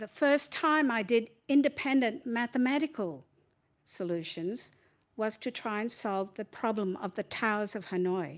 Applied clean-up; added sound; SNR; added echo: none; none; none; none.